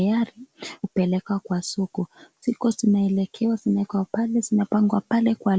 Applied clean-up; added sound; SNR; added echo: none; none; none; none.